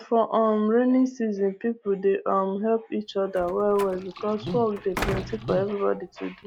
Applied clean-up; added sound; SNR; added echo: none; Liquid + Slam; 10 dB; none.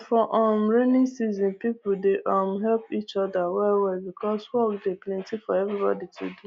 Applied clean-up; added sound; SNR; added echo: none; none; none; none.